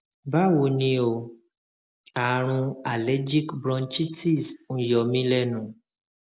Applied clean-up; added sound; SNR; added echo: none; none; none; none.